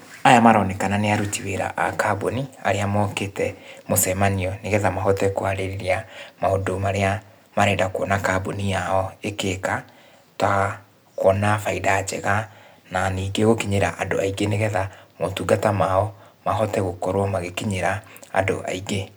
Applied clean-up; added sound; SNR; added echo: none; none; none; none.